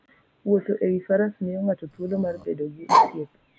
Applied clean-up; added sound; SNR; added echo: none; Bark; -1 dB; none.